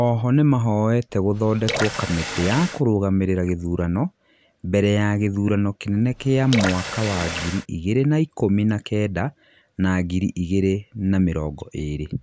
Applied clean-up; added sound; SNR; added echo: none; Water tap, faucet / Water; 8 dB; none.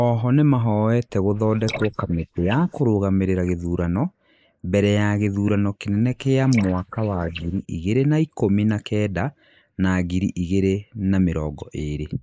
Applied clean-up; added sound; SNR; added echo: neural mask model Resemble Enhance denoiser.